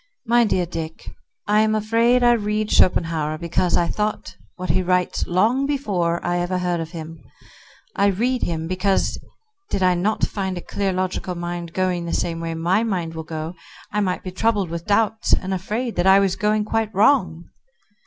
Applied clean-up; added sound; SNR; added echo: none; none; none; none.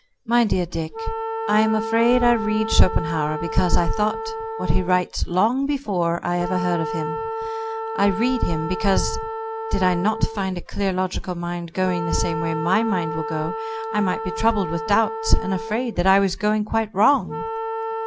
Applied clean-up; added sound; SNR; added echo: none; Wind instrument, woodwind instrument; 8 dB; none.